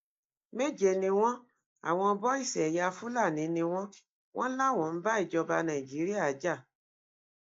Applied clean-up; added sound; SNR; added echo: neural mask model Resemble Enhance denoiser.